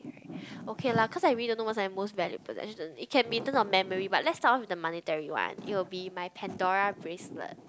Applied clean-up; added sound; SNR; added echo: none; none; none; none.